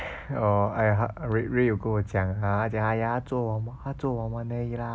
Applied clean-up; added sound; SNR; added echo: none; none; none; none.